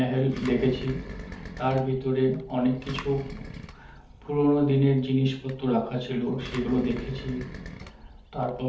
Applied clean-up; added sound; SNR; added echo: none; Engine; 14 dB; reverberation time 0.6 s.